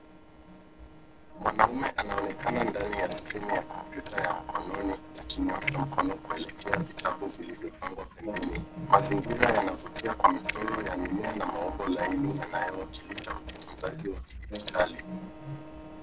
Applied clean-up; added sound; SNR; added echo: neural separator model SepFormer DNS4.